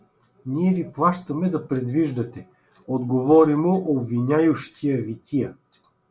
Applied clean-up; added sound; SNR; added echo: none; none; none; none.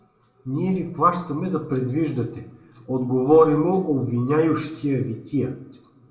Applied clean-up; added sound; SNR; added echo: none; none; none; reverberation time 0.8 s.